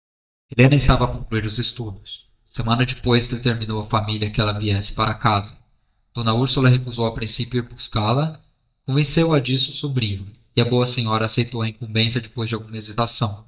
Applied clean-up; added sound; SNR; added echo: neural mask model DeepFilterNet 3.